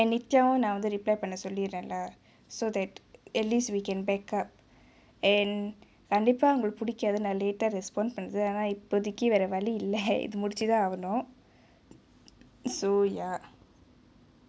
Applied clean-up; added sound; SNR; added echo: none; none; none; none.